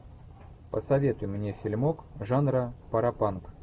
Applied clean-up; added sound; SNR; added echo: none; none; none; none.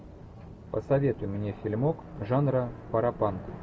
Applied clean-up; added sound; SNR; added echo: none; Drum; 15 dB; none.